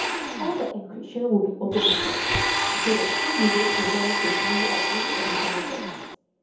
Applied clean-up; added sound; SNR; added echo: none; Domestic sounds, home sounds; -2 dB; reverberation time 0.7 s.